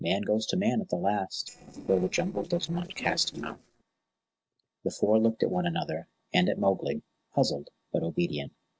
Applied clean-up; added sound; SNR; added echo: neural separator model SepFormer DNS4.